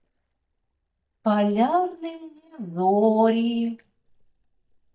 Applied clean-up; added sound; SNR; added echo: neural mask model DeepFilterNet 3.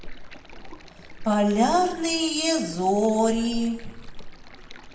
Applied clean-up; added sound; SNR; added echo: none; Stream; 12 dB; reverberation time 0.6 s.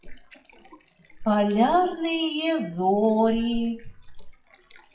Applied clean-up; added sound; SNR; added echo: classical method WPE with log-MMSE.